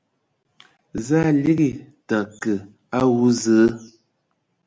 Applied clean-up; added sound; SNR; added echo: none; none; none; none.